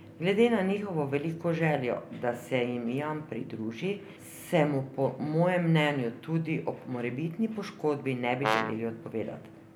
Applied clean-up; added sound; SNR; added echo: none; Brass instrument; 2 dB; none.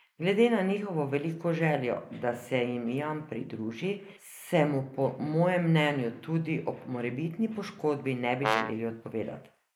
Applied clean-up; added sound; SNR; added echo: neural mask model Resemble Enhance denoiser.